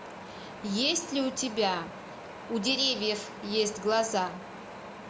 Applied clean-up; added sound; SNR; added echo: none; Wind; 12 dB; none.